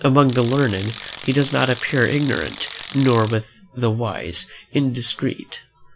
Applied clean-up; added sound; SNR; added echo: none; Tools; 15 dB; none.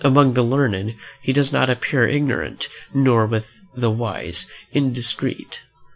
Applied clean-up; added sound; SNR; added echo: none; none; none; none.